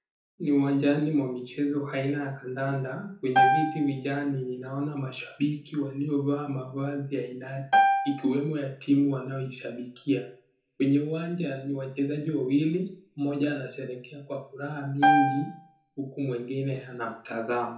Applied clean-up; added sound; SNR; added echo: none; Piano; -3 dB; reverberation time 0.7 s.